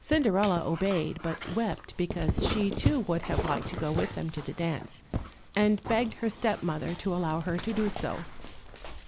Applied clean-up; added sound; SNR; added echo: none; Dog; 6 dB; none.